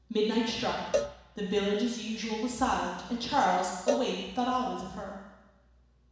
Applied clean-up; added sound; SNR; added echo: none; Cowbell; 7 dB; reverberation time 1.1 s.